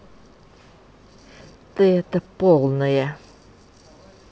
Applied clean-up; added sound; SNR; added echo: none; none; none; none.